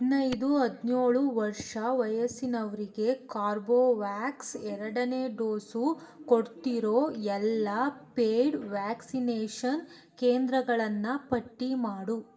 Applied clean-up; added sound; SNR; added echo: none; Clapping; 15 dB; reverberation time 0.6 s.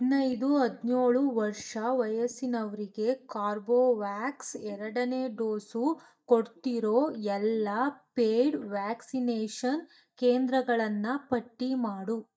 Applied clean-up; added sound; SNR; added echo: neural mask model DeepFilterNet 3.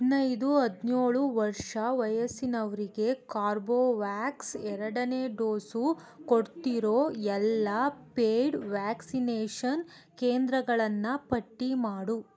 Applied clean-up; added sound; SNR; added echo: none; none; none; none.